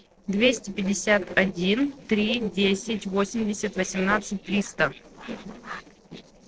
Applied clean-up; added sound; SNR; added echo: neural separator model SepFormer DNS4.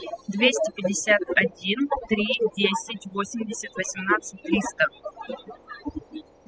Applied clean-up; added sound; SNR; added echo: classical method spectral subtraction.